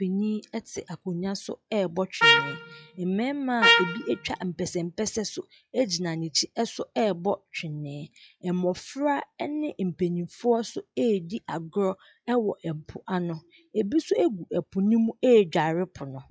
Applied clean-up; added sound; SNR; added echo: classical method log-MMSE.